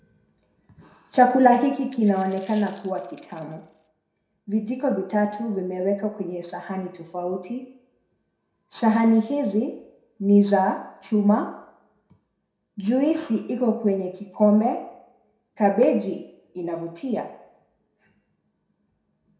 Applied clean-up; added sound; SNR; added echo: none; Coin (dropping); 20 dB; reverberation time 0.6 s.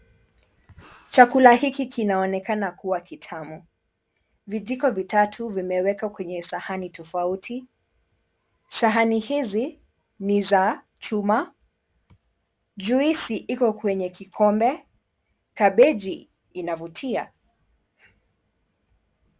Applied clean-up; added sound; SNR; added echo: none; none; none; none.